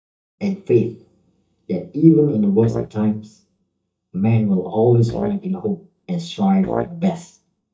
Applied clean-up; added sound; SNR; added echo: neural mask model DeepFilterNet 3.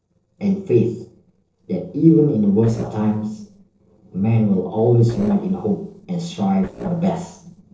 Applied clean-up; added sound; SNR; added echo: neural separator model SepFormer DNS4.